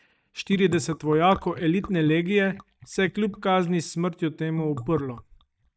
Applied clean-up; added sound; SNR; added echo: neural mask model DeepFilterNet 3.